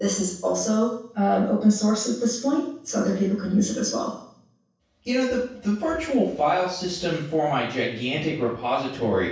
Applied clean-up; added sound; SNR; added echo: none; none; none; reverberation time 0.7 s.